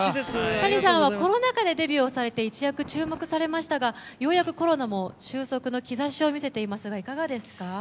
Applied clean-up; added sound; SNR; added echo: none; Thunder; 20 dB; none.